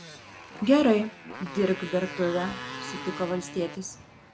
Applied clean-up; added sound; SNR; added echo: none; Motor vehicle (road) + Motorcycle; 12 dB; none.